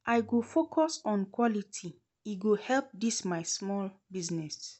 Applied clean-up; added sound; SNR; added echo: none; none; none; none.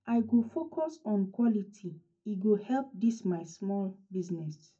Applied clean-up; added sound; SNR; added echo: none; none; none; reverberation time 0.3 s.